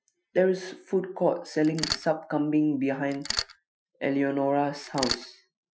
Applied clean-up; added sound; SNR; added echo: classical method Wiener filter.